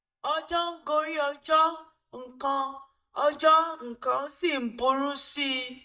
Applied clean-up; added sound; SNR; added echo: neural mask model DeepFilterNet 3.